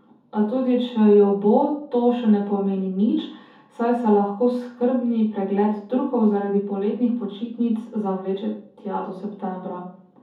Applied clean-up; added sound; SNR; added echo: none; none; none; reverberation time 0.5 s.